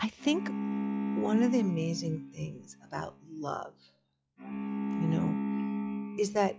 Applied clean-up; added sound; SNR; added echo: classical method log-MMSE.